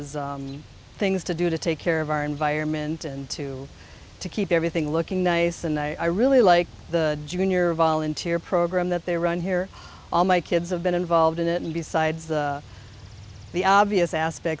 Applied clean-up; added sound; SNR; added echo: none; none; none; none.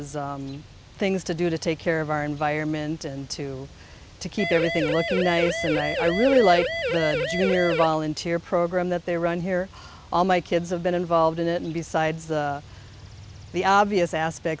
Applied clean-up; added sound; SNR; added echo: none; Siren; 2 dB; none.